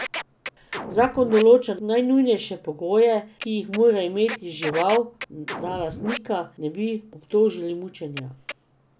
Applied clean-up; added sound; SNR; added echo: none; Scratching (performance technique); 14 dB; none.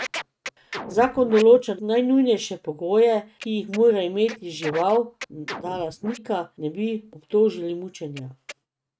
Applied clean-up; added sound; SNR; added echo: neural mask model RNNoise.